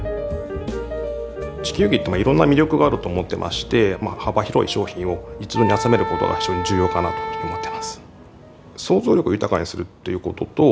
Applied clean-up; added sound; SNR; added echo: none; Wind instrument, woodwind instrument; 6 dB; none.